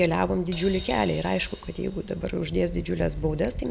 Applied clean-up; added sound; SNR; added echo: none; Crash cymbal; 17 dB; none.